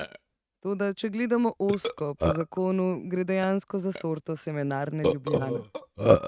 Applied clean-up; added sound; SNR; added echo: neural mask model RNNoise.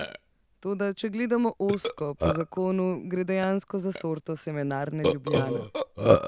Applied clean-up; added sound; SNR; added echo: none; Burping, eructation; 1 dB; none.